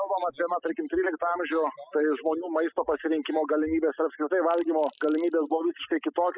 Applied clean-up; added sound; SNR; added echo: classical method spectral subtraction.